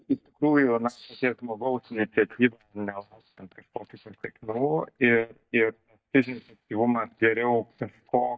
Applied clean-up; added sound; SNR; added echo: neural mask model DeepFilterNet 3.